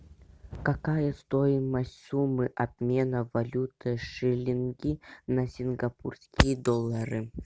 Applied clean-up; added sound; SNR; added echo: none; none; none; none.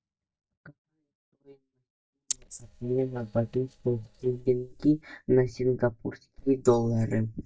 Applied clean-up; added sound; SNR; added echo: neural mask model DeepFilterNet 3.